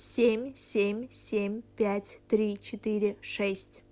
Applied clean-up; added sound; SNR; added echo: none; none; none; none.